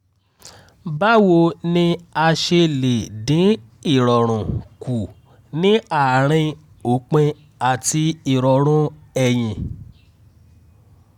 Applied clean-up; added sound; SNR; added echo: none; none; none; none.